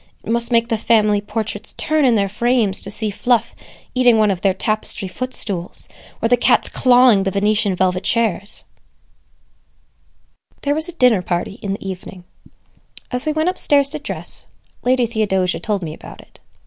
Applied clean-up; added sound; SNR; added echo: none; none; none; none.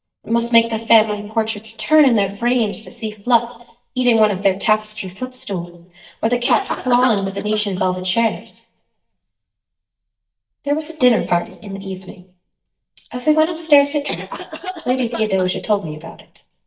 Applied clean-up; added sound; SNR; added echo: neural mask model DeepFilterNet 3.